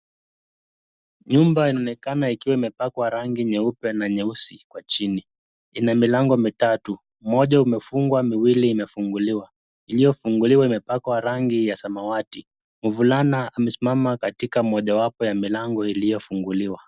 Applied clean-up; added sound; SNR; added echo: none; none; none; none.